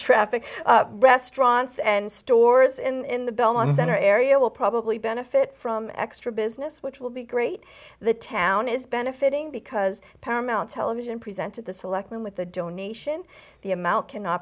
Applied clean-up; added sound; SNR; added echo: none; none; none; none.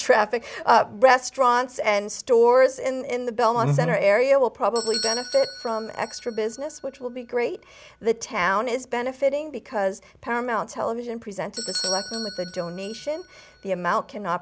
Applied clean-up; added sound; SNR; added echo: none; Bell / Doorbell; 15 dB; none.